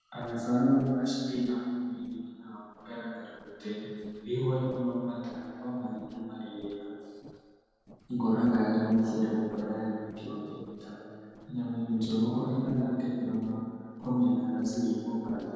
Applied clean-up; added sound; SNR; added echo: neural separator model SepFormer DNS4.